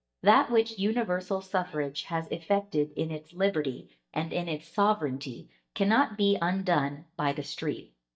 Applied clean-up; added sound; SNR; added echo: neural mask model DeepFilterNet 3.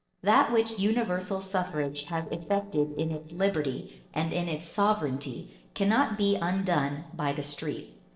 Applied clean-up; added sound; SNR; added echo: neural separator model SepFormer DNS4.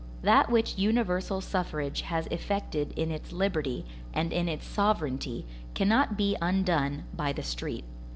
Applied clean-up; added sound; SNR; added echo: none; none; none; none.